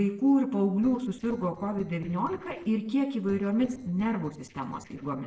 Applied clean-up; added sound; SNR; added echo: neural separator model SepFormer DNS4.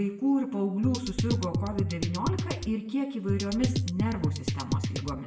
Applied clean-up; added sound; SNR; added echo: none; Drum kit; 0 dB; reverberation time 0.7 s.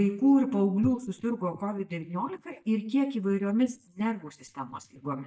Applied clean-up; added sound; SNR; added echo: neural mask model DeepFilterNet 3.